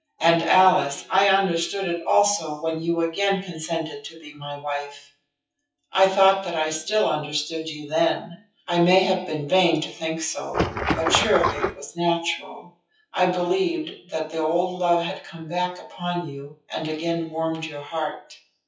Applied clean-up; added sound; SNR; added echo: classical method WPE with log-MMSE.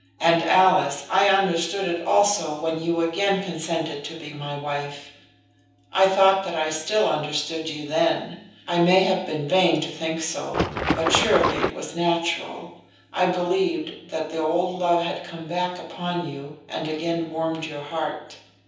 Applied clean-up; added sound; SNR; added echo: none; Water / Splash, splatter; 0 dB; reverberation time 0.7 s.